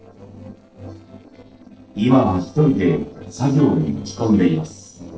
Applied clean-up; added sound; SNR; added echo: neural separator model SepFormer DNS4.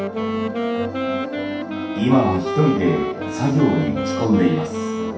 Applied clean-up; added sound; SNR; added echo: none; Wind instrument, woodwind instrument; 4 dB; reverberation time 0.7 s.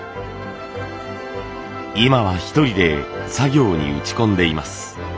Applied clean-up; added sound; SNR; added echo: none; none; none; none.